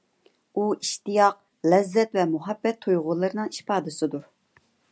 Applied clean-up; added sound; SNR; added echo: none; none; none; none.